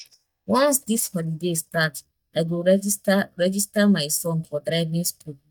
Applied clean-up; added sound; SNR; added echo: neural mask model DeepFilterNet 3.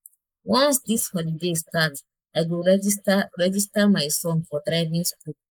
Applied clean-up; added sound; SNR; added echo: neural mask model Resemble Enhance denoiser.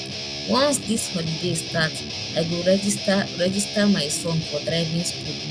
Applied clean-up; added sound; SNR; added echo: none; Guitar; 7 dB; none.